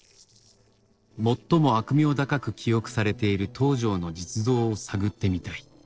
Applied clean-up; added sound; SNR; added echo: neural separator model SepFormer DNS4.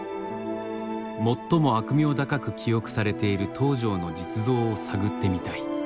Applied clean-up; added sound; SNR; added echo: none; none; none; none.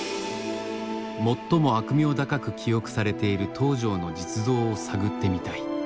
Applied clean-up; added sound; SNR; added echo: none; Crash cymbal; 19 dB; none.